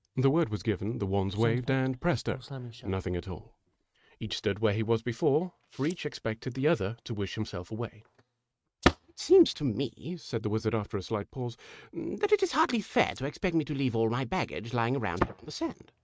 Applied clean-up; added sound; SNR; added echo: neural mask model RNNoise.